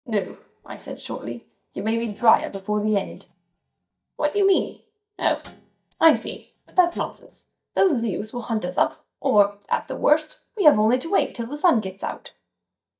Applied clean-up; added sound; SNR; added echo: neural mask model DeepFilterNet 3.